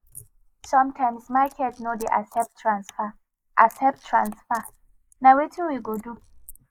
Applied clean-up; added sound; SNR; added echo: neural mask model Resemble Enhance denoiser.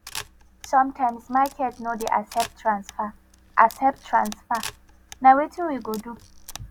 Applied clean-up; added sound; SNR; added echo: none; Camera; 18 dB; none.